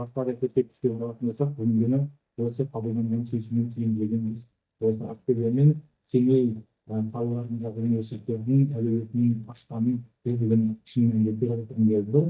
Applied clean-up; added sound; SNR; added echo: neural mask model DeepFilterNet 3.